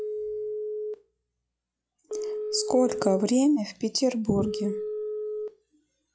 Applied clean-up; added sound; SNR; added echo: classical method log-MMSE.